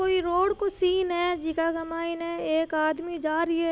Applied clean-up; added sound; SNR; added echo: none; none; none; none.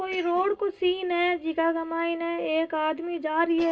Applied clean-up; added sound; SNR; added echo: neural separator model SepFormer DNS4.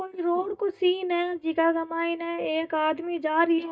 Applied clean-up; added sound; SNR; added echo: neural mask model DeepFilterNet 3.